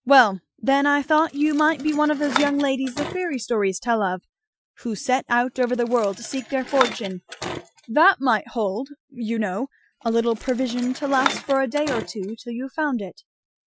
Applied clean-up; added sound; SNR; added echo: classical method Wiener filter.